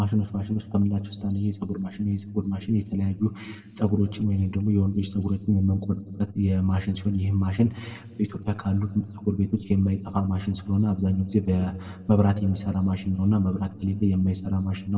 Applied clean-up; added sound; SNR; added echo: none; none; none; reverberation time 1.3 s.